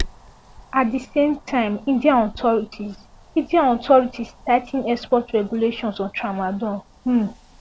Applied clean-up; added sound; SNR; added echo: none; Wind; 17 dB; none.